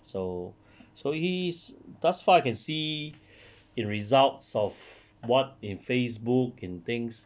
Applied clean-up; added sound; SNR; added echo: none; none; none; none.